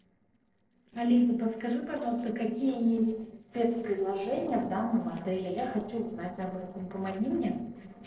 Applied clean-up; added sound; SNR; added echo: neural separator model SepFormer DNS4.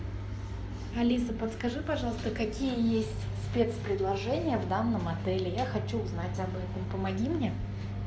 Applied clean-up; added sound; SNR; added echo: none; none; none; none.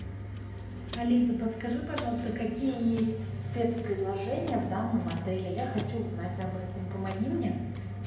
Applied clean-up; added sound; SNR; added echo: none; Walk, footsteps; 19 dB; reverberation time 0.8 s.